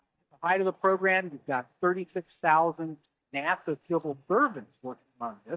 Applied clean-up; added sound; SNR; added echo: neural mask model DeepFilterNet 3.